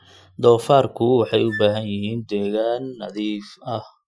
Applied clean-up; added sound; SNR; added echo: classical method Wiener filter.